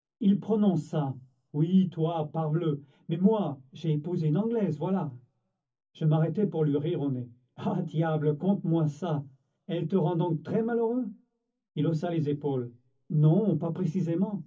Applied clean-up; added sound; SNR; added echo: none; none; none; reverberation time 0.3 s.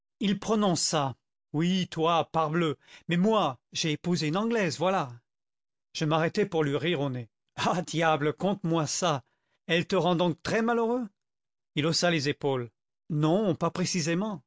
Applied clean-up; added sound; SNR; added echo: none; none; none; none.